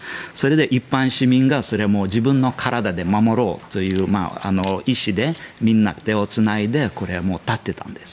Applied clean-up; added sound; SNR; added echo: none; none; none; none.